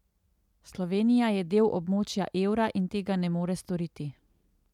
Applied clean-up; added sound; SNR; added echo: none; none; none; none.